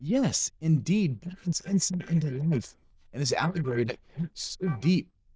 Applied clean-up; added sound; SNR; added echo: neural diffusion model UNIVERSE++.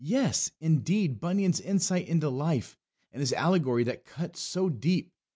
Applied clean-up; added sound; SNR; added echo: none; none; none; none.